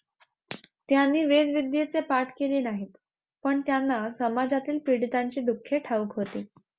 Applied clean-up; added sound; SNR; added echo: none; none; none; none.